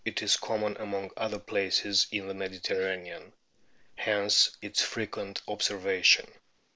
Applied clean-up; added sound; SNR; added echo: neural mask model Resemble Enhance denoiser.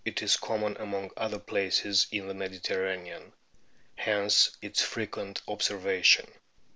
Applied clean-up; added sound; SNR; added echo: none; none; none; none.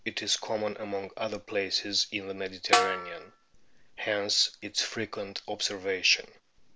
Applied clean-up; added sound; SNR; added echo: none; Snare drum; -3 dB; none.